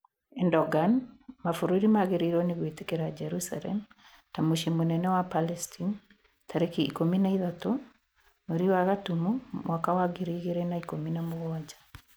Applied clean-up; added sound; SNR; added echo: none; none; none; none.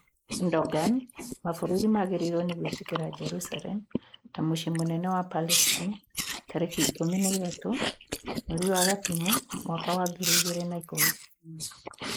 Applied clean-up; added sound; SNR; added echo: neural mask model Resemble Enhance denoiser.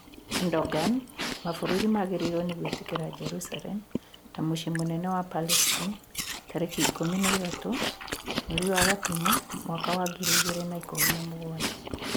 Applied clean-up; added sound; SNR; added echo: none; Chewing, mastication; 1 dB; none.